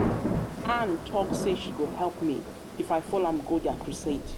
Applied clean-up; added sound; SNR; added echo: none; Thunder / Rain; 3 dB; none.